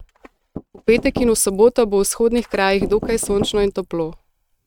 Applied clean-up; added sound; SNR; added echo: neural mask model RNNoise.